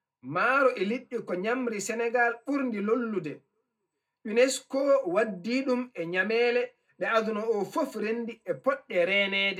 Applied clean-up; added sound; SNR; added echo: none; none; none; reverberation time 0.3 s.